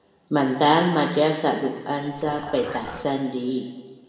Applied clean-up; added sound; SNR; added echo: none; Dog; 15 dB; reverberation time 1.6 s.